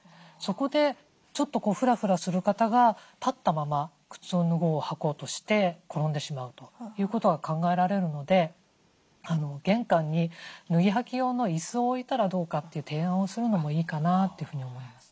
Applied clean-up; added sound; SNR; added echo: none; none; none; none.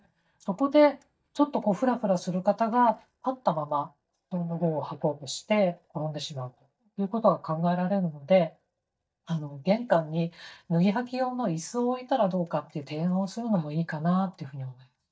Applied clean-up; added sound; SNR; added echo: neural mask model DeepFilterNet 3.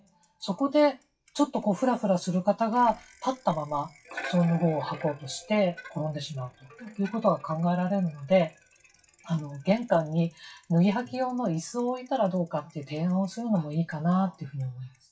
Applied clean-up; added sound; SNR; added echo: classical method WPE with log-MMSE.